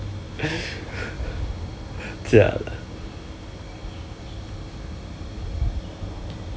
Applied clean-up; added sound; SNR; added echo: none; none; none; none.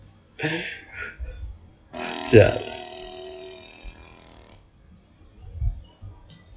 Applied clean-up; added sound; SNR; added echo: classical method log-MMSE.